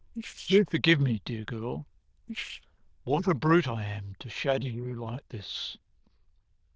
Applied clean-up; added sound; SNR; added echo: neural diffusion model UNIVERSE++.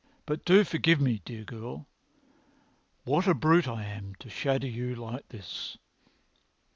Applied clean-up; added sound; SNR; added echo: none; none; none; none.